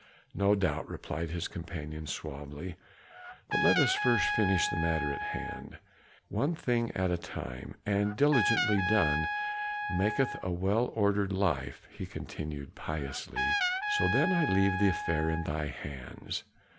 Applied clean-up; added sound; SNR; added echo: none; Trumpet; 3 dB; none.